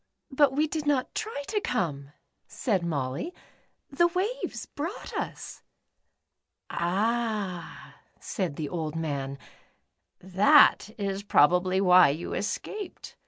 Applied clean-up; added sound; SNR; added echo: none; none; none; none.